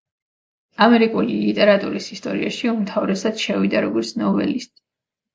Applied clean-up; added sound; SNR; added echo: none; none; none; none.